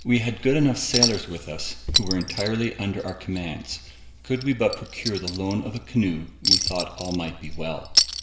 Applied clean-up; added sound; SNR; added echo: none; Chink, clink; 2 dB; reverberation time 2.1 s.